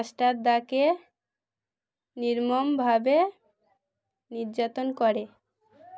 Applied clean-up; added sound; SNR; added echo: none; none; none; none.